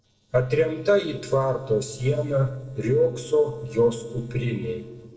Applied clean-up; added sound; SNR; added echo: neural separator model SepFormer DNS4.